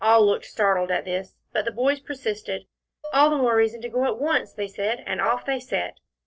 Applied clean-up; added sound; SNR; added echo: neural separator model SepFormer DNS4.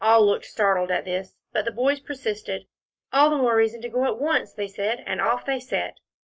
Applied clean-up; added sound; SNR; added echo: neural mask model Resemble Enhance denoiser.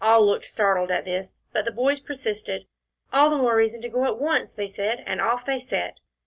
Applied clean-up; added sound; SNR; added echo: none; none; none; none.